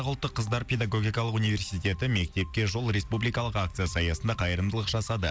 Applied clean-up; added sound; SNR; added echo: none; none; none; none.